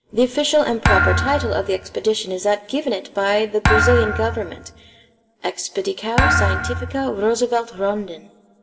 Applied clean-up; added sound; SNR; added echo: none; Thump, thud; 0 dB; reverberation time 1.0 s.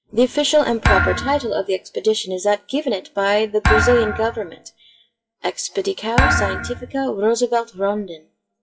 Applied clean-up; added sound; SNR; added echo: classical method WPE with log-MMSE.